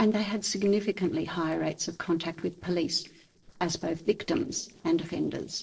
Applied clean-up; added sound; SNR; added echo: neural separator model SepFormer DNS4.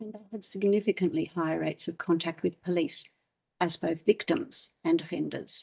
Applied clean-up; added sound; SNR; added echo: neural mask model DeepFilterNet 3.